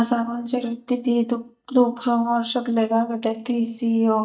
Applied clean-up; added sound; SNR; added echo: neural mask model DeepFilterNet 3.